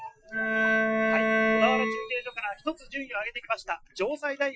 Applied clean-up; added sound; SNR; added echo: classical method Wiener filter.